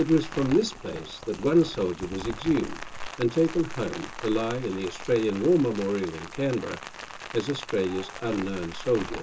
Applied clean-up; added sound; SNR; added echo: none; Rain; 12 dB; reverberation time 0.2 s.